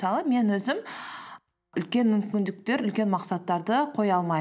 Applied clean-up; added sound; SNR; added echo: none; none; none; none.